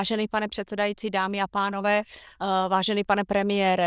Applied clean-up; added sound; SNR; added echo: neural diffusion model UNIVERSE++.